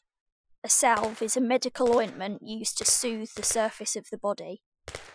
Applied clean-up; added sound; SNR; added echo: classical method Wiener filter.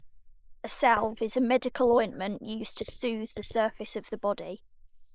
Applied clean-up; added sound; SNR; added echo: neural mask model Resemble Enhance denoiser.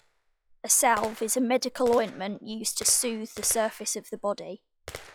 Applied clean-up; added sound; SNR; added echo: classical method log-MMSE.